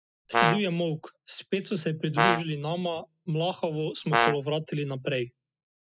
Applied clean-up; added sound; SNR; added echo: classical method spectral subtraction.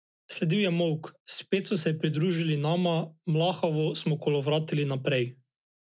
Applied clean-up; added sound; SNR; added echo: none; none; none; none.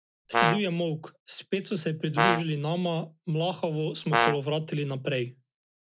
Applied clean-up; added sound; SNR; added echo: none; Brass instrument; -2 dB; none.